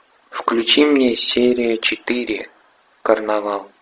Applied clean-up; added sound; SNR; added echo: none; none; none; none.